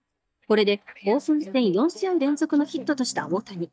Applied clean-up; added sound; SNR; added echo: neural mask model DeepFilterNet 3.